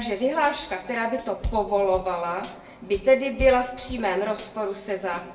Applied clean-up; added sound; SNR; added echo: none; Drum kit; 14 dB; reverberation time 0.7 s.